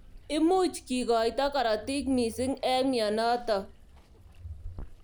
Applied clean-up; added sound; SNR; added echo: none; Water; 18 dB; none.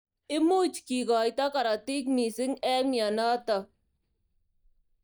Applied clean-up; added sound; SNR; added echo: neural mask model DeepFilterNet 3.